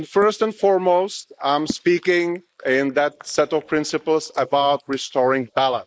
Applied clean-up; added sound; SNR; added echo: neural mask model Resemble Enhance denoiser.